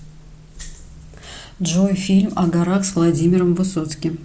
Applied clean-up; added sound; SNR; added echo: none; none; none; none.